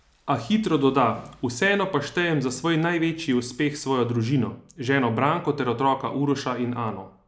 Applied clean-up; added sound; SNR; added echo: none; none; none; none.